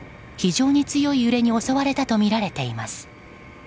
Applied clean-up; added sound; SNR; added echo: none; none; none; none.